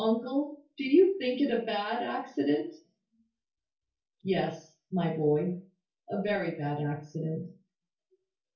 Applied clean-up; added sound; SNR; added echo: none; none; none; reverberation time 0.3 s.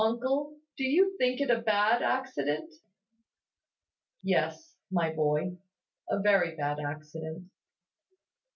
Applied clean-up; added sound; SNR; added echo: none; none; none; none.